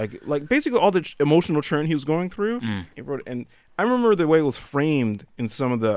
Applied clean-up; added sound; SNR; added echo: none; none; none; none.